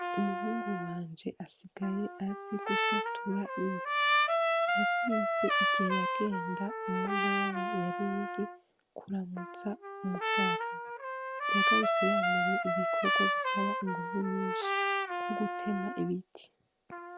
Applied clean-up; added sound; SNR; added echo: none; Trumpet; -4 dB; none.